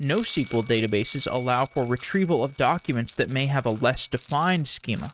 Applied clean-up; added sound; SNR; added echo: neural mask model RNNoise.